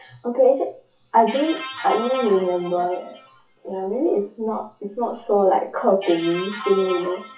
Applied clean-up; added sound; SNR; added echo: classical method WPE with log-MMSE.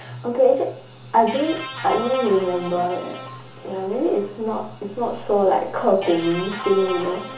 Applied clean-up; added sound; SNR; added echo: none; Guitar; 14 dB; reverberation time 0.8 s.